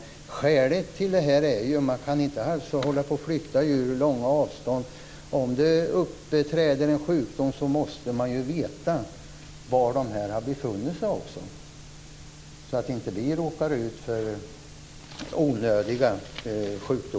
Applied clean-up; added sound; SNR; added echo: none; none; none; none.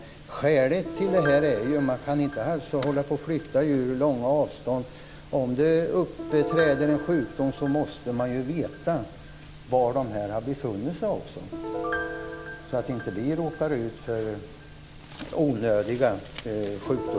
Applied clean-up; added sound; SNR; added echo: none; Piano; 12 dB; none.